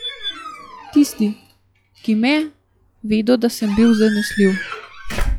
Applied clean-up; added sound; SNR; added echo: classical method log-MMSE.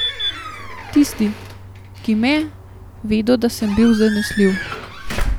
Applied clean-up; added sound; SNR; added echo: none; Squeak / Slam / Alarm / Wood; 8 dB; none.